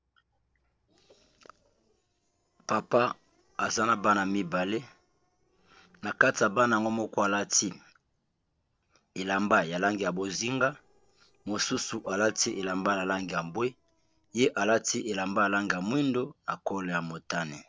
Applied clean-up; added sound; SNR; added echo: neural separator model SepFormer DNS4.